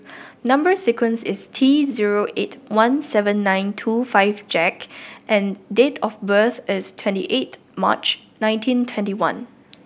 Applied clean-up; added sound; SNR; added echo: none; none; none; none.